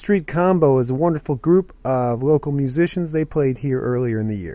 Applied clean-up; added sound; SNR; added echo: none; none; none; none.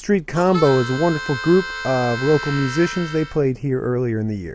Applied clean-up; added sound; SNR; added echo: none; Harmonica; 10 dB; none.